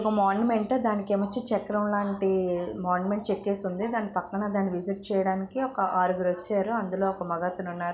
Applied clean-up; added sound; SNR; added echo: none; none; none; none.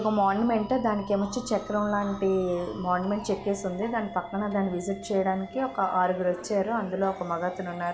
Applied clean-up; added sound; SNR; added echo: none; Musical instrument + Plucked string instrument; 16 dB; none.